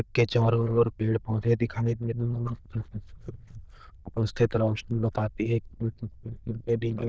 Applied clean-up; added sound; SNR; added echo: neural diffusion model UNIVERSE++.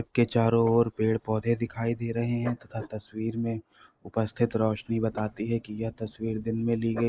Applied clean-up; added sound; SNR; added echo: neural mask model Resemble Enhance denoiser.